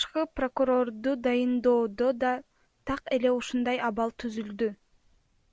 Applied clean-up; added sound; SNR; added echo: none; none; none; none.